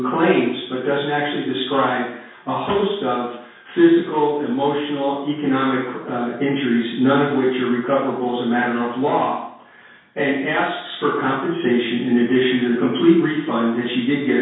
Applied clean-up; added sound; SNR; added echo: none; none; none; reverberation time 0.6 s.